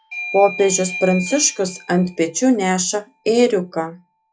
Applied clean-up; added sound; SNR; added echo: classical method log-MMSE.